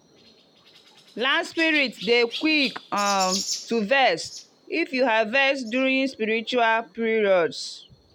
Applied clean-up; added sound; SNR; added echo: none; Chirp, tweet; 14 dB; none.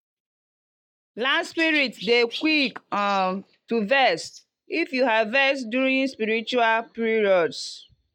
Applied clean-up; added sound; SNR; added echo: neural mask model DeepFilterNet 3.